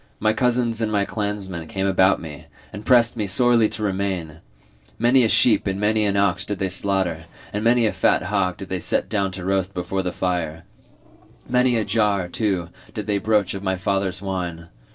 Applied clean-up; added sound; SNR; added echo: neural separator model SepFormer DNS4.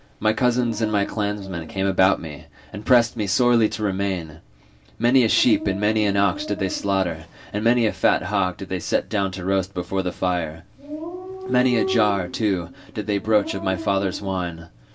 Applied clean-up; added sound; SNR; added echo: none; Dog; 13 dB; reverberation time 0.1 s.